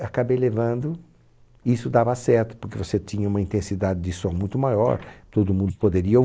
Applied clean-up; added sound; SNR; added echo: neural mask model Resemble Enhance denoiser.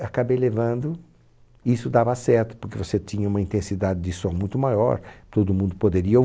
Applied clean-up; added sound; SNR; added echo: none; none; none; none.